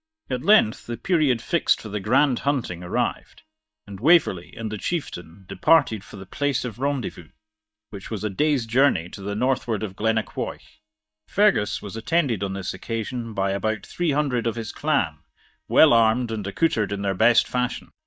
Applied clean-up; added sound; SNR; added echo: neural mask model DeepFilterNet 3.